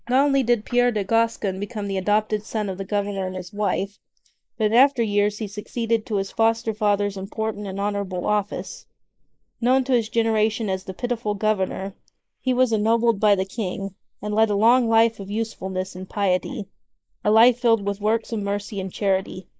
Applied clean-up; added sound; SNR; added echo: neural mask model Resemble Enhance denoiser.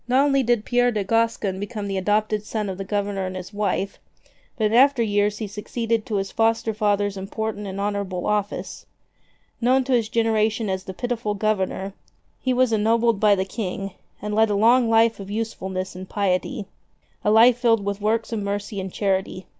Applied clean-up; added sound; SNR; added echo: none; none; none; none.